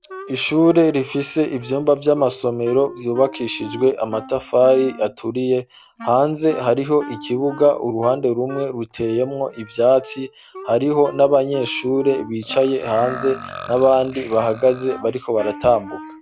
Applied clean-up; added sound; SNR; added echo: none; Wind instrument, woodwind instrument + Burping, eructation; 17 dB; none.